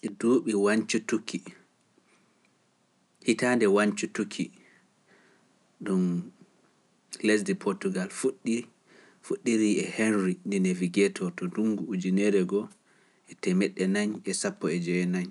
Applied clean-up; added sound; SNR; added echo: none; none; none; none.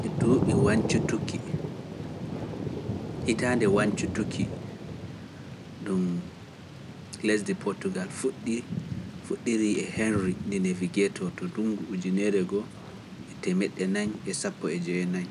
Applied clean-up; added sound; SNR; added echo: none; Thunder / Rain; 4 dB; none.